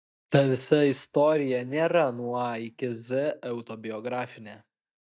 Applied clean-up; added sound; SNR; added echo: neural mask model DeepFilterNet 3.